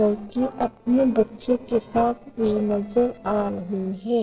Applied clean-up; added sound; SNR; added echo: neural separator model SepFormer DNS4.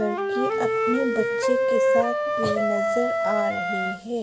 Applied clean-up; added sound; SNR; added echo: none; Wind instrument, woodwind instrument; -4 dB; reverberation time 0.8 s.